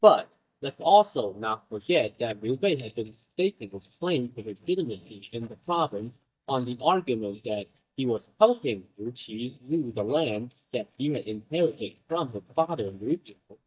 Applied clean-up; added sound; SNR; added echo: neural mask model DeepFilterNet 3.